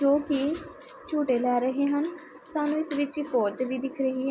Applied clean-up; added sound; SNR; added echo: none; none; none; none.